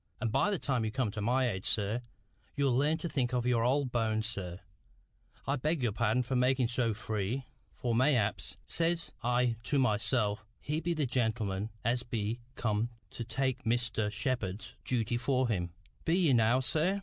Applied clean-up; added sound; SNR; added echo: none; none; none; none.